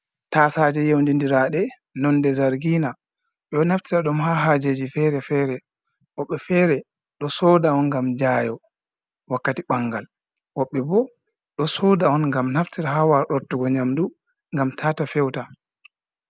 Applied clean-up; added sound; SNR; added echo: none; none; none; none.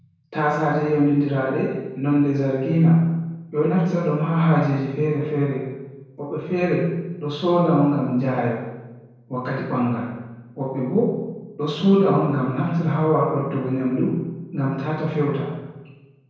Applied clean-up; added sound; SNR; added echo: none; none; none; reverberation time 1.0 s.